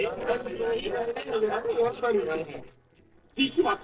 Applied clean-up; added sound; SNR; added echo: neural separator model SepFormer DNS4.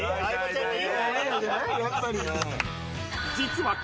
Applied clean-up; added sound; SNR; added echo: none; none; none; none.